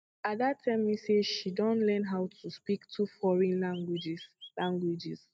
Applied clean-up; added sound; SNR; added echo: neural mask model RNNoise.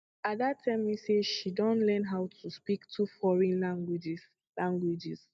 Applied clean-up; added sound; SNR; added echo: neural mask model DeepFilterNet 3.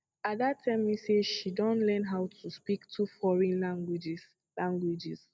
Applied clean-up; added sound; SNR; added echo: none; none; none; none.